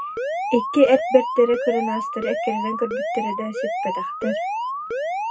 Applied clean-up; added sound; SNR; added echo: none; Alarm; 3 dB; reverberation time 0.3 s.